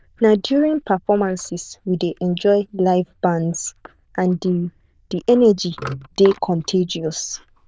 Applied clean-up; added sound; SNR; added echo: neural diffusion model UNIVERSE++.